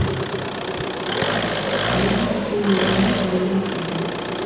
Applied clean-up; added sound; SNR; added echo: none; Engine; -2 dB; reverberation time 1.0 s.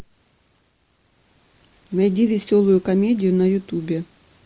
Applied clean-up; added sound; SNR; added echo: none; none; none; none.